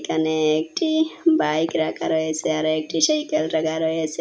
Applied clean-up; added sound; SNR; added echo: none; none; none; none.